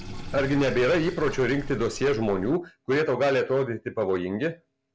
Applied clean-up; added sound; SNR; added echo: none; Sink (filling or washing); 14 dB; none.